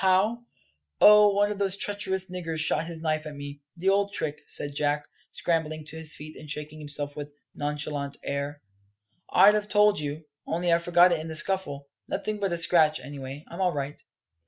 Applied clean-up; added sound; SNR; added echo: none; none; none; none.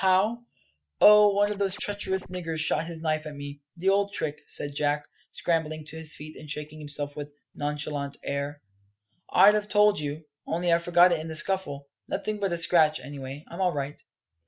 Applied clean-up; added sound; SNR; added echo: none; Scratching (performance technique); 17 dB; none.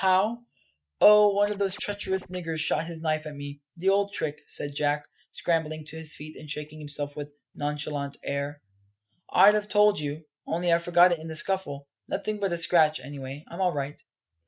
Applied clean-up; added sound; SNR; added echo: neural mask model RNNoise.